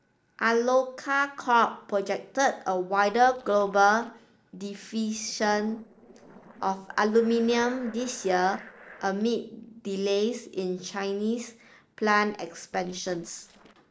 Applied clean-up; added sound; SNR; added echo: neural separator model SepFormer DNS4.